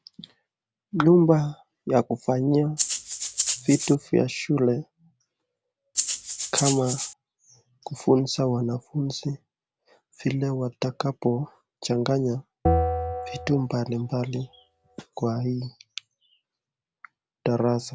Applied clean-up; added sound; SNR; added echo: none; Bell + Rattle (instrument); 2 dB; none.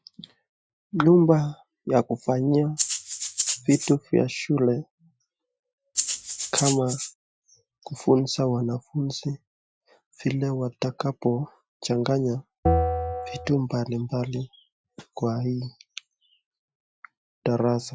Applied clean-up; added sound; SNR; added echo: classical method Wiener filter.